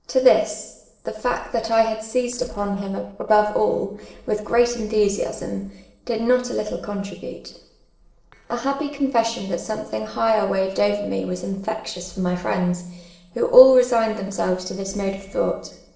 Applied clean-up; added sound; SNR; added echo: neural separator model SepFormer DNS4.